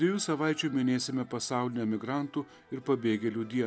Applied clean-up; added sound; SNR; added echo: none; none; none; none.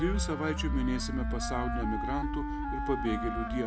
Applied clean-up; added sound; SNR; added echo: none; Wind instrument, woodwind instrument + Accelerating, revving, vroom; -1 dB; none.